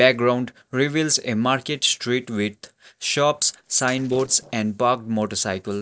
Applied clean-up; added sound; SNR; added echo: neural separator model SepFormer DNS4.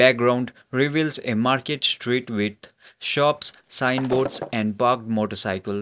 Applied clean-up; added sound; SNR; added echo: none; Shatter; 13 dB; none.